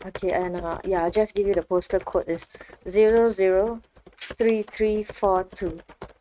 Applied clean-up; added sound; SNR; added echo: neural mask model RNNoise.